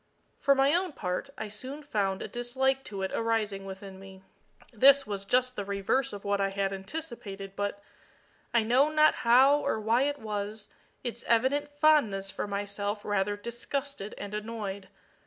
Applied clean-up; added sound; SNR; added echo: none; none; none; none.